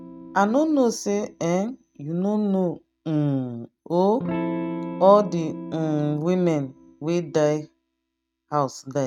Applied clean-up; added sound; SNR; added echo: neural mask model RNNoise.